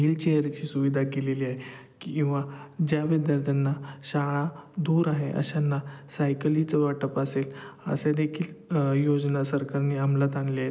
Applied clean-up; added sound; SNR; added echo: none; none; none; none.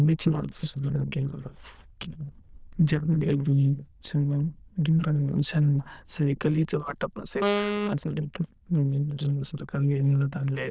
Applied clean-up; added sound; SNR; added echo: neural diffusion model UNIVERSE++.